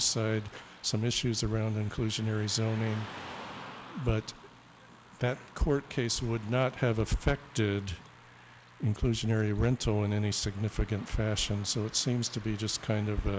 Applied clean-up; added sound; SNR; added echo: none; Car passing by / Traffic noise, roadway noise; 19 dB; none.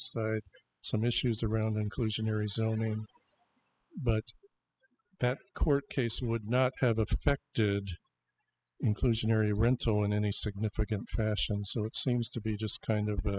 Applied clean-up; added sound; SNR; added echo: classical method spectral subtraction.